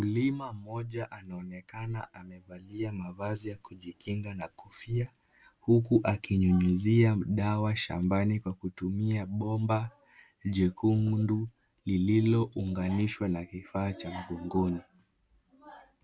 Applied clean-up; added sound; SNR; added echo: none; none; none; none.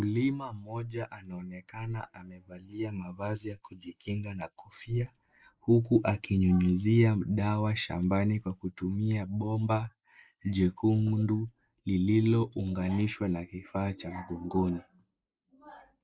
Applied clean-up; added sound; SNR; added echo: neural mask model Resemble Enhance denoiser.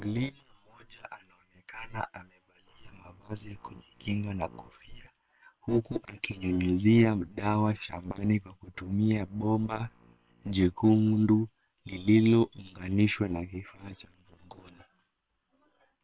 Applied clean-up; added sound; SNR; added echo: neural separator model SepFormer WHAM!.